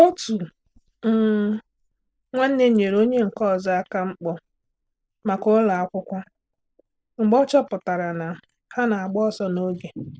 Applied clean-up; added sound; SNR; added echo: neural mask model Resemble Enhance denoiser.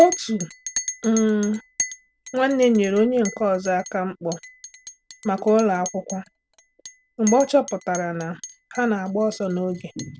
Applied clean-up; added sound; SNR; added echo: none; Chink, clink; 13 dB; none.